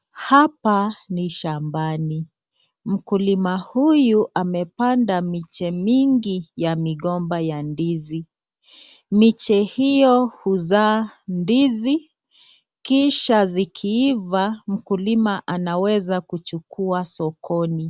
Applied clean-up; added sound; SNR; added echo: none; none; none; none.